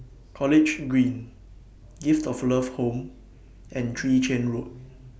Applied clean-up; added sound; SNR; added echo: none; none; none; none.